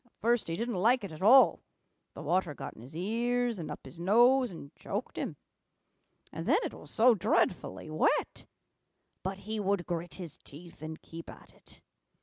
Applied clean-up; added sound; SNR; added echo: none; none; none; none.